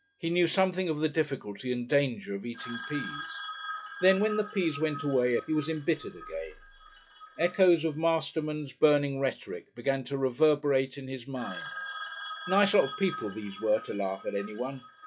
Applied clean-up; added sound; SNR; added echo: classical method log-MMSE.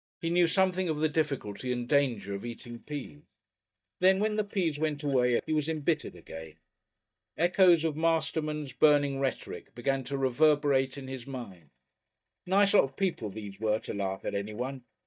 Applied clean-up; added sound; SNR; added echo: neural mask model DeepFilterNet 3.